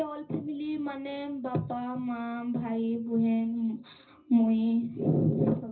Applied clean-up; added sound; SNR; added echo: none; none; none; reverberation time 0.4 s.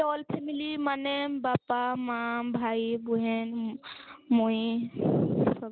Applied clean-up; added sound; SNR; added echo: none; none; none; none.